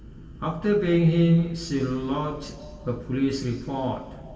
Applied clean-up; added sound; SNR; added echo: none; none; none; reverberation time 1.8 s.